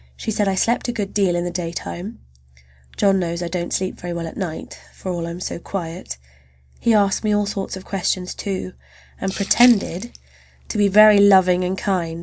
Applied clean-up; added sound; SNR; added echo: none; Rattle (instrument); 13 dB; none.